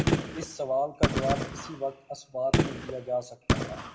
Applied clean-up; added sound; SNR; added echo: none; Gunshot, gunfire; -3 dB; reverberation time 0.3 s.